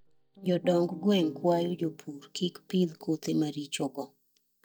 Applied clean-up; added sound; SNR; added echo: neural mask model DeepFilterNet 3.